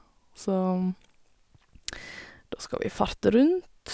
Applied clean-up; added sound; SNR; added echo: none; none; none; none.